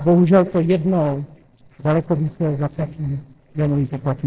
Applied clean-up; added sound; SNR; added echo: neural separator model SepFormer DNS4.